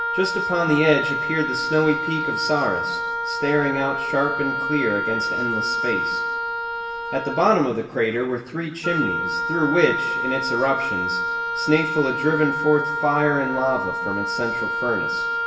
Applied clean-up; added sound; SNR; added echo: none; Wind instrument, woodwind instrument; 2 dB; reverberation time 1.0 s.